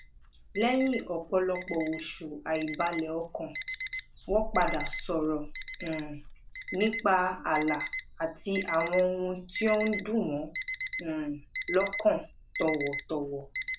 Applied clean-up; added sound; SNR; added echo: none; Alarm; 8 dB; none.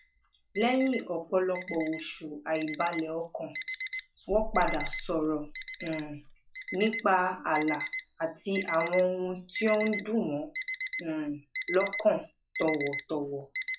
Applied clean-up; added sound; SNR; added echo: classical method log-MMSE.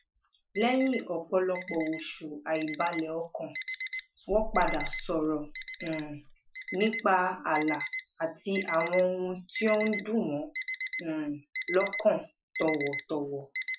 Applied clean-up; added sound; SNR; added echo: classical method Wiener filter.